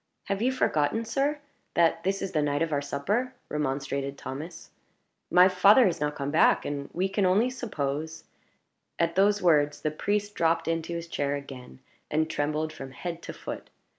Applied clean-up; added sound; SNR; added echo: none; none; none; none.